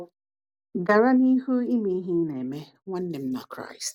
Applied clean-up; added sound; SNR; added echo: none; none; none; none.